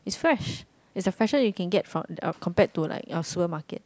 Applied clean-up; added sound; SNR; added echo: none; none; none; none.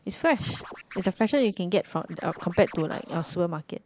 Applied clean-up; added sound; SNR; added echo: neural mask model Resemble Enhance denoiser.